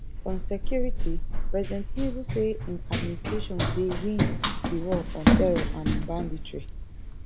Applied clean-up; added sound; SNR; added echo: none; Run; -5 dB; none.